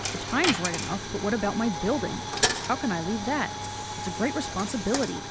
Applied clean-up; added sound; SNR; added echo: none; Coin (dropping); 2 dB; none.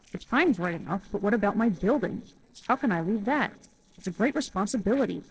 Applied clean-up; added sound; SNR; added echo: neural separator model SepFormer DNS4.